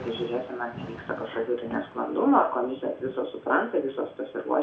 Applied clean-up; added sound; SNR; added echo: none; Thunder / Rain; 17 dB; reverberation time 0.3 s.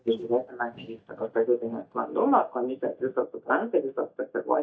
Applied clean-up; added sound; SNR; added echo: neural mask model DeepFilterNet 3.